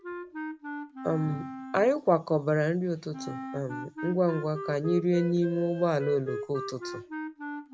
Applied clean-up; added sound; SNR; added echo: none; Wind instrument, woodwind instrument; 10 dB; none.